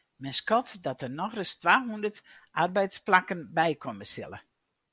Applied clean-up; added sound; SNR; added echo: none; none; none; none.